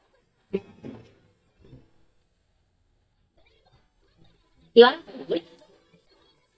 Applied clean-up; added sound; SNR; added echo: neural mask model DeepFilterNet 3.